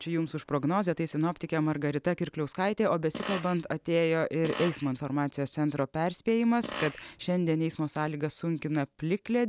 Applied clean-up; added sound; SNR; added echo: none; Fart; 12 dB; none.